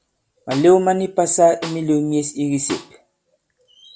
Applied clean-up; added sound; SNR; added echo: none; Snare drum; 19 dB; none.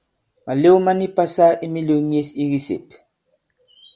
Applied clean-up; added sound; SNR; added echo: none; none; none; none.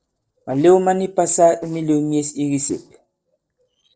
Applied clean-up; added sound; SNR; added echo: neural separator model SepFormer DNS4.